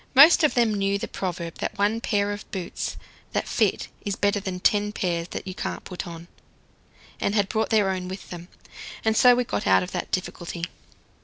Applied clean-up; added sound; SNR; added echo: none; none; none; none.